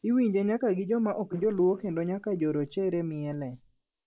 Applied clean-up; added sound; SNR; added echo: neural mask model Resemble Enhance denoiser.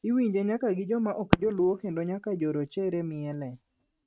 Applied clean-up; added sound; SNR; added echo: neural mask model RNNoise.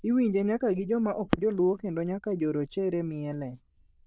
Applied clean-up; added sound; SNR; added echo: neural diffusion model UNIVERSE++.